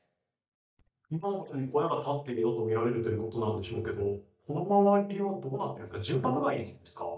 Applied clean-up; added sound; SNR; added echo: neural mask model DeepFilterNet 3.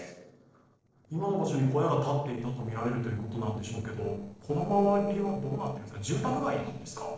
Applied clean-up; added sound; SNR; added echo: neural separator model SepFormer DNS4.